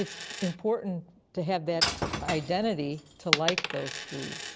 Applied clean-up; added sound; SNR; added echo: none; Shatter / Crushing + Coin (dropping); 2 dB; none.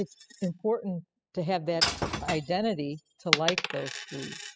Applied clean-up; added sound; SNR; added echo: classical method spectral subtraction.